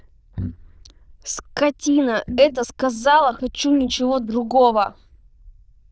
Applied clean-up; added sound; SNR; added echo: neural diffusion model UNIVERSE++.